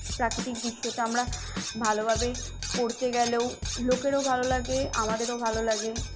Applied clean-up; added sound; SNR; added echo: none; Cutlery, silverware + Drum / Drum kit; 6 dB; none.